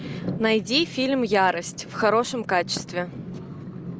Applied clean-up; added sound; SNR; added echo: none; none; none; none.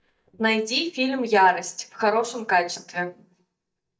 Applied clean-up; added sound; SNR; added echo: neural mask model DeepFilterNet 3.